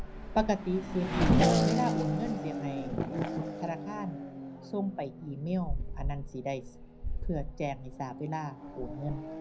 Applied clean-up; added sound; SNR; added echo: none; Race car, auto racing / Accelerating, revving, vroom; -3 dB; reverberation time 0.4 s.